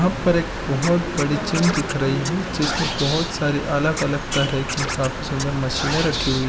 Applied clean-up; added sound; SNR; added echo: none; Scratching (performance technique); 9 dB; none.